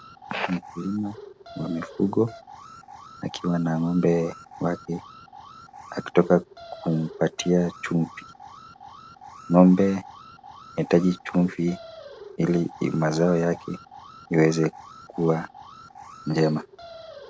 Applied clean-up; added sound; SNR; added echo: none; Alarm; 19 dB; none.